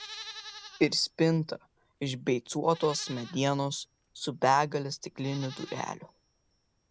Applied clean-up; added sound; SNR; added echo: none; Livestock, farm animals, working animals; 19 dB; none.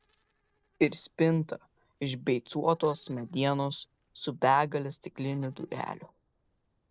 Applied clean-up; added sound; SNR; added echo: neural separator model SepFormer DNS4.